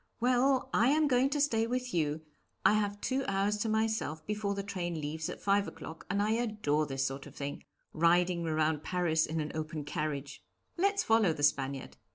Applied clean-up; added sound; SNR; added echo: none; none; none; none.